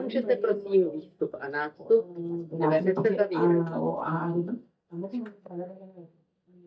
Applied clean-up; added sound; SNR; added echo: neural mask model DeepFilterNet 3.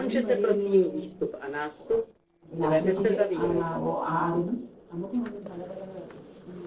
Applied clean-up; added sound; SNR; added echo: neural separator model SepFormer DNS4.